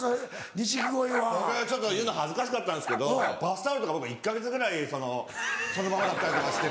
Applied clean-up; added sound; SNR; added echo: none; Bark; 6 dB; none.